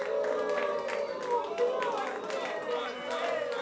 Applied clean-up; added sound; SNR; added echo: none; Cheering; -4 dB; none.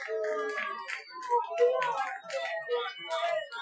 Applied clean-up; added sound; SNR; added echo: classical method Wiener filter.